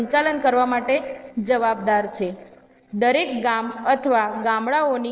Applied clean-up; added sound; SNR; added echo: neural separator model SepFormer DNS4.